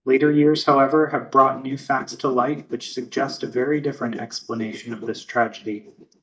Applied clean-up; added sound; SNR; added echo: neural mask model DeepFilterNet 3.